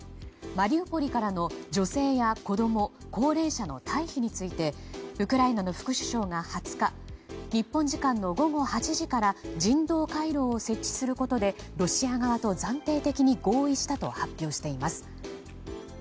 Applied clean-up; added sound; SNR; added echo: none; none; none; none.